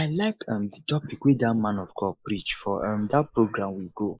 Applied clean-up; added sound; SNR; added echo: neural mask model Resemble Enhance denoiser.